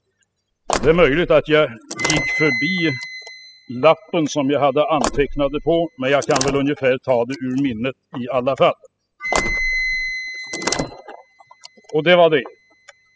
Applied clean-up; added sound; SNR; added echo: classical method spectral subtraction.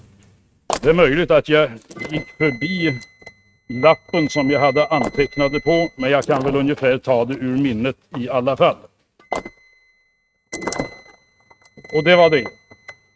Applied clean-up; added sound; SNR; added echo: neural mask model RNNoise.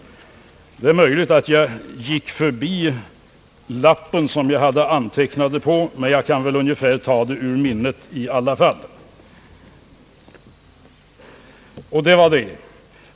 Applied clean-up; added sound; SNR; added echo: none; none; none; none.